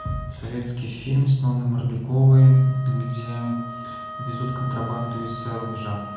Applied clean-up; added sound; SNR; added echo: none; Wind instrument, woodwind instrument; 16 dB; reverberation time 0.9 s.